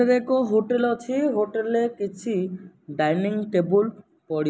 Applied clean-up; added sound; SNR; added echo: none; none; none; none.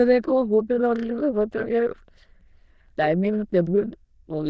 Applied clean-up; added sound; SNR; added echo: neural diffusion model UNIVERSE++.